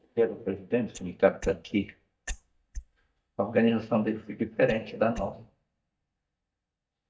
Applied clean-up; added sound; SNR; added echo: neural mask model DeepFilterNet 3.